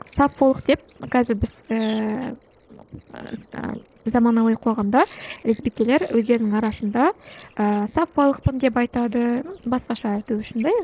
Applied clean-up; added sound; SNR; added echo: neural separator model SepFormer DNS4.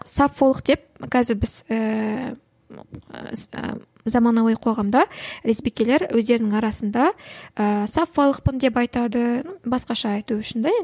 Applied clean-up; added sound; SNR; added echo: none; none; none; none.